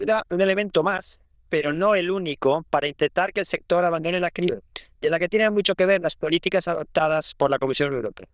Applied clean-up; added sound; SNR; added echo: neural diffusion model UNIVERSE++.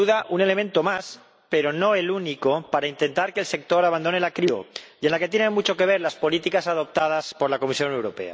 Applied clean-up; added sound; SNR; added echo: none; none; none; none.